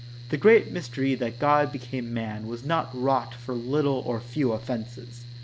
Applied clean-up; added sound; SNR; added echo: none; Mechanical fan; 14 dB; none.